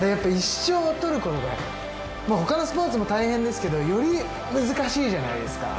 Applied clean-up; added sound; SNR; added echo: none; none; none; none.